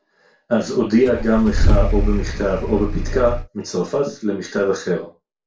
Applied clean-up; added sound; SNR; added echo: none; Engine starting / Car; -1 dB; reverberation time 0.2 s.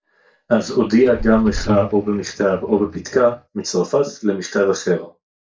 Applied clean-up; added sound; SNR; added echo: neural mask model DeepFilterNet 3.